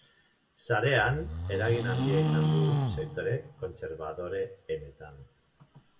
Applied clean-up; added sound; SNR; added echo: none; Livestock, farm animals, working animals; -3 dB; reverberation time 0.5 s.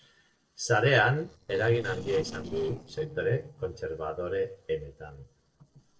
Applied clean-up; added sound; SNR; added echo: neural separator model SepFormer DNS4.